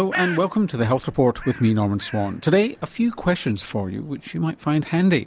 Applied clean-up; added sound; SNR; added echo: none; Bird; 16 dB; none.